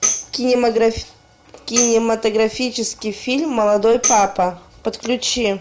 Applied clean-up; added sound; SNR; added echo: none; Tambourine; 7 dB; none.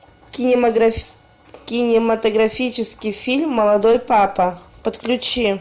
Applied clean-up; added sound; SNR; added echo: none; none; none; none.